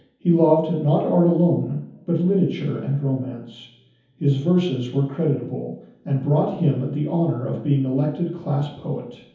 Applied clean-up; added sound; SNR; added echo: none; none; none; reverberation time 0.7 s.